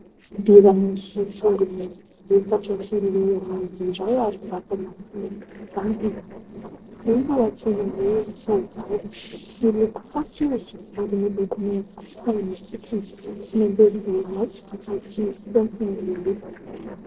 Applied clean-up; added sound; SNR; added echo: neural separator model SepFormer DNS4.